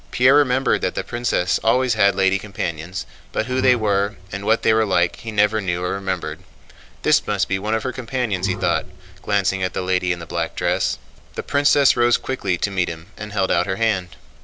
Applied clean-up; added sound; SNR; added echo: none; Bowed string instrument; 10 dB; none.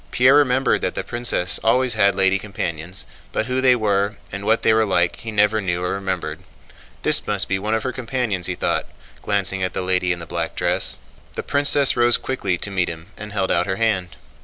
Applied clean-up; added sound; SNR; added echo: none; none; none; none.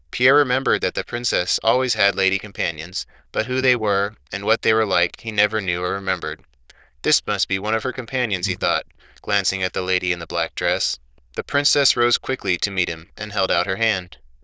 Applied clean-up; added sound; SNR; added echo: neural diffusion model UNIVERSE++.